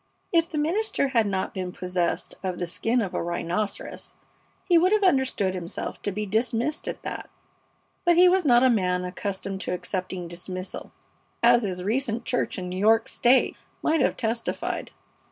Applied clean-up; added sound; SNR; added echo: none; none; none; none.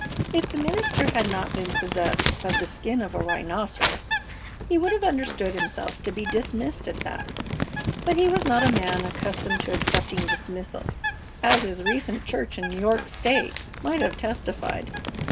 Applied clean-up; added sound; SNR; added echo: none; Bird + Crumpling, crinkling; 2 dB; none.